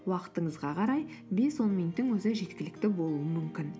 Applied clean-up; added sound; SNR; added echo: none; none; none; none.